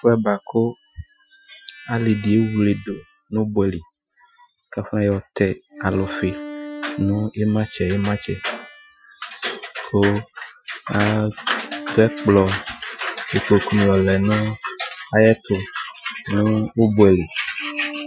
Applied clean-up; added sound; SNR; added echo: classical method Wiener filter.